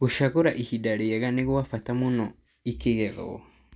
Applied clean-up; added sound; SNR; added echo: none; none; none; none.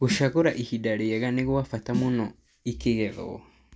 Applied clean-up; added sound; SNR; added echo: none; Snare drum; 12 dB; none.